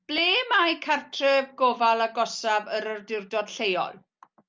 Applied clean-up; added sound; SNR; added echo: none; none; none; none.